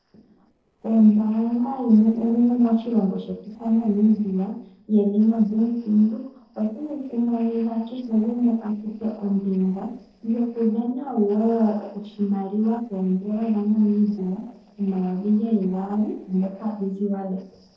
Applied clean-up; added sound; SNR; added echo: neural separator model SepFormer DNS4.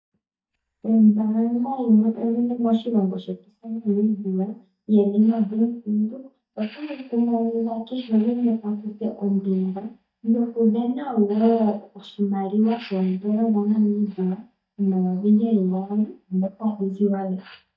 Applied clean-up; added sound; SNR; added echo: neural mask model DeepFilterNet 3.